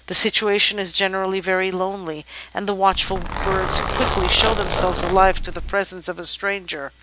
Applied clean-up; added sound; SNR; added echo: none; Zipper (clothing); 1 dB; none.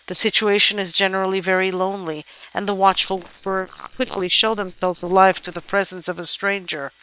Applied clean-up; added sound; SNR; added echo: neural separator model SepFormer WHAM!.